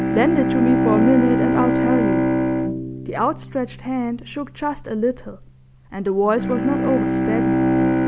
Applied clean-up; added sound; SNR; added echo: none; Bowed string instrument; -2 dB; none.